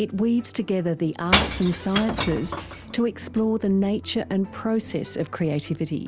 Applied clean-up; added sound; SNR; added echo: none; Shatter / Crushing; 5 dB; none.